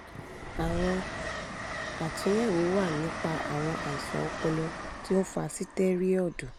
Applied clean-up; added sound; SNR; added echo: none; Train; 6 dB; none.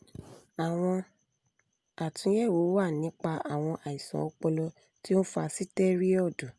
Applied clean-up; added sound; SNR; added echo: none; none; none; none.